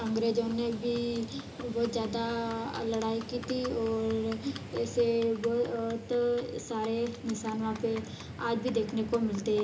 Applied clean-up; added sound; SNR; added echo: none; Livestock, farm animals, working animals; 12 dB; reverberation time 0.2 s.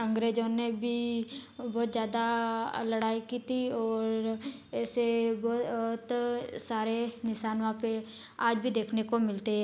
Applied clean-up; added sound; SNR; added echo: none; none; none; none.